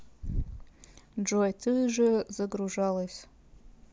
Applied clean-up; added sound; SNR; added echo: none; none; none; none.